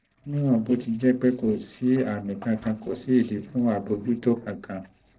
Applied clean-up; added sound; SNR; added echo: neural separator model SepFormer DNS4.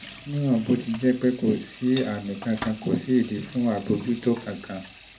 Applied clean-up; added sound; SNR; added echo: none; Sink (filling or washing) / Water tap, faucet; 18 dB; reverberation time 0.3 s.